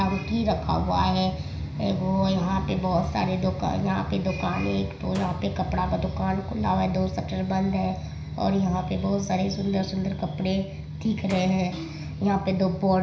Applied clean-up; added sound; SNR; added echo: none; Slam; 20 dB; reverberation time 0.5 s.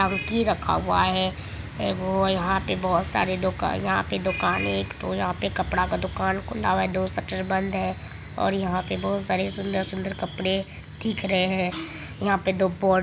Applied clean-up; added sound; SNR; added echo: none; none; none; none.